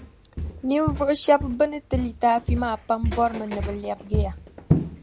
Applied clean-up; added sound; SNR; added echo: none; Walk, footsteps; 4 dB; none.